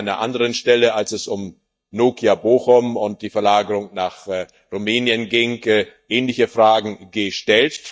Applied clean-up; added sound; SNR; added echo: neural mask model DeepFilterNet 3.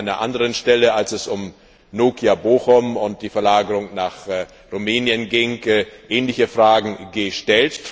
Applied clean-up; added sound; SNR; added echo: none; none; none; none.